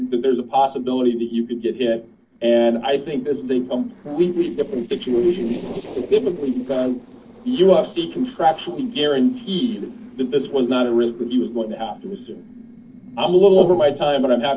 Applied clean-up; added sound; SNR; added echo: neural separator model SepFormer DNS4.